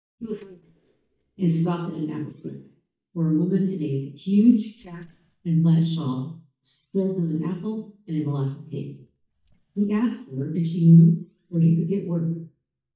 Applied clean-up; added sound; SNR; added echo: neural mask model DeepFilterNet 3.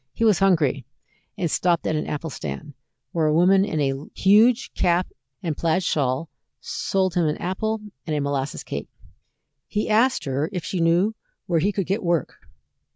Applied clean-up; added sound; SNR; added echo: none; none; none; none.